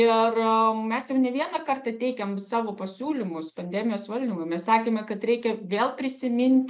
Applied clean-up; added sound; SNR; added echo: none; none; none; none.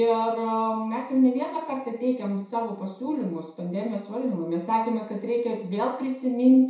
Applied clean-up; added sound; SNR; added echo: none; none; none; reverberation time 0.6 s.